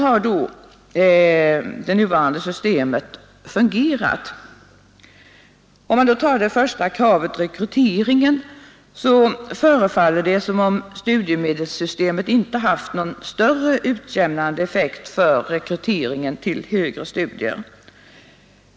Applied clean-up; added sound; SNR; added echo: none; none; none; none.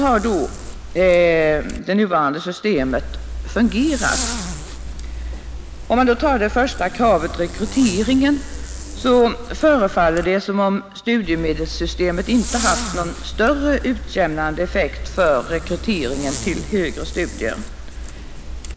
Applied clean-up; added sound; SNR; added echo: none; Zipper (clothing); 9 dB; none.